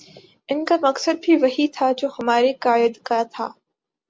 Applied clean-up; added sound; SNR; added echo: none; none; none; none.